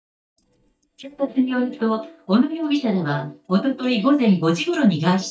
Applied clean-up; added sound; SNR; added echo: neural mask model DeepFilterNet 3.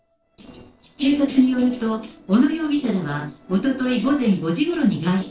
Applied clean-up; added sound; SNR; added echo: neural separator model SepFormer DNS4.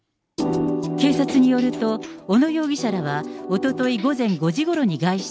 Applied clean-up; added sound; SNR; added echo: none; none; none; none.